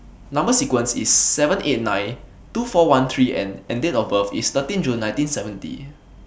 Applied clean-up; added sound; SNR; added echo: none; none; none; none.